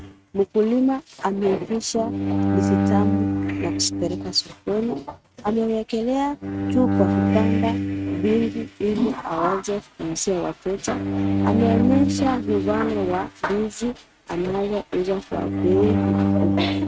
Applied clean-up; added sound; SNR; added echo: neural mask model RNNoise.